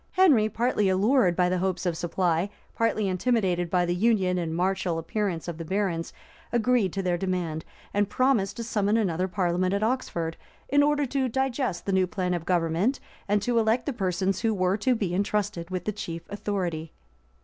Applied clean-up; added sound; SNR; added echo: none; none; none; none.